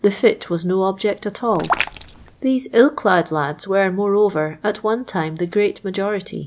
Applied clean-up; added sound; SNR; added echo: none; Raindrop; 7 dB; none.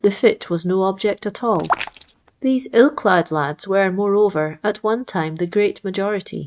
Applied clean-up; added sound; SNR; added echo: neural mask model RNNoise.